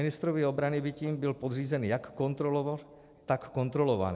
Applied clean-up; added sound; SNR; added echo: none; none; none; none.